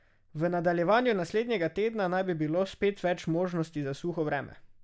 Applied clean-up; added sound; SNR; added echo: none; none; none; none.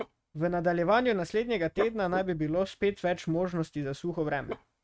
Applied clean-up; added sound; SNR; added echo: neural mask model RNNoise.